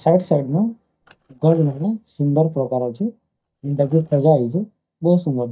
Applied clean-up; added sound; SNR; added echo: neural mask model DeepFilterNet 3.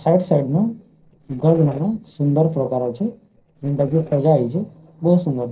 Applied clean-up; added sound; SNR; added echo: neural separator model SepFormer DNS4.